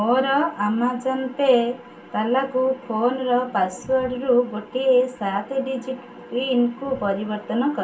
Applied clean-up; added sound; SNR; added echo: none; none; none; reverberation time 0.2 s.